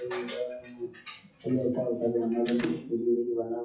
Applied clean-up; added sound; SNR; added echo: classical method WPE with log-MMSE.